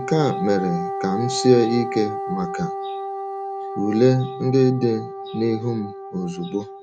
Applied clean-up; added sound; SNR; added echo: none; Wind instrument, woodwind instrument; 7 dB; none.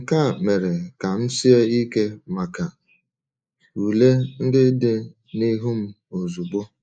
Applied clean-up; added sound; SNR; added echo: neural mask model Resemble Enhance denoiser.